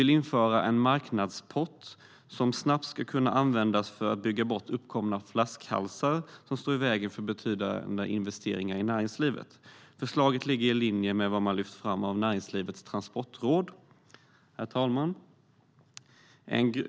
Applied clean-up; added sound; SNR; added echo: none; none; none; none.